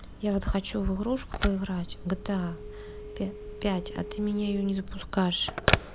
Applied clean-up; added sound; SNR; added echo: none; Telephone; 5 dB; none.